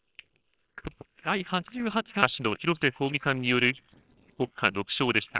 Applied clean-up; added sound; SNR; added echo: neural separator model SepFormer WHAMR!.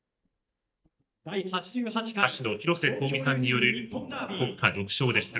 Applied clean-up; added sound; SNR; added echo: neural mask model DeepFilterNet 3.